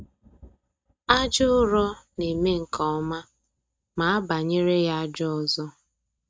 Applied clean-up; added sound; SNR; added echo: neural mask model RNNoise.